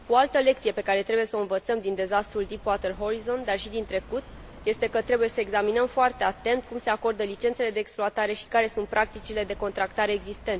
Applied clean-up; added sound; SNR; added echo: none; Walk, footsteps / Waves, surf / Wind; 20 dB; none.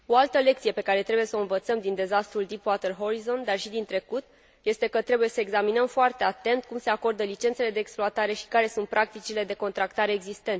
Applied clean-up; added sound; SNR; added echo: none; none; none; none.